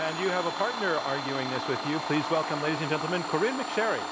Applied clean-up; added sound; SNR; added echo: none; Domestic sounds, home sounds; 4 dB; none.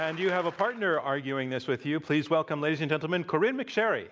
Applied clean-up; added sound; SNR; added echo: none; none; none; none.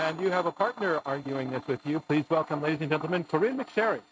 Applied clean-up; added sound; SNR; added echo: neural mask model RNNoise.